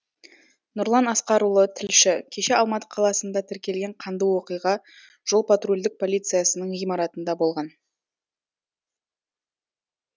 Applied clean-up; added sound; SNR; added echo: none; none; none; none.